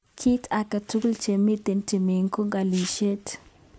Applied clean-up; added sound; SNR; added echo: none; none; none; none.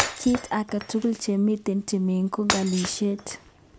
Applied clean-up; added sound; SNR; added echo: none; Shatter; 8 dB; none.